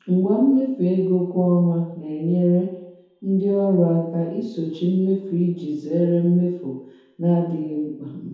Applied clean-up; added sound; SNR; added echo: none; none; none; reverberation time 0.8 s.